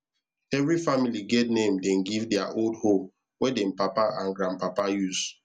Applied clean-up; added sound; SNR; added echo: none; none; none; none.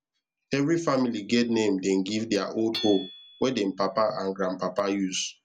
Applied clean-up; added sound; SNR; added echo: none; Hammer / Chink, clink; 16 dB; none.